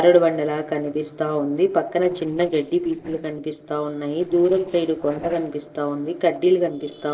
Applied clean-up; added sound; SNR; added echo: neural separator model SepFormer DNS4.